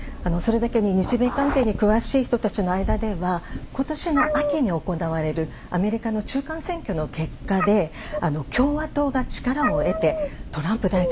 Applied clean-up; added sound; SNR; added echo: none; Meow; 6 dB; none.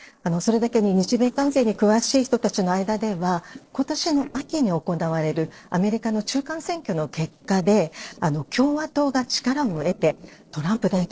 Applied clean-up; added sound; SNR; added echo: neural separator model SepFormer DNS4.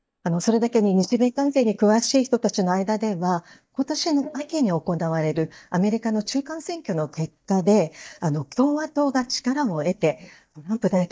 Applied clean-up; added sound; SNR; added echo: neural mask model DeepFilterNet 3.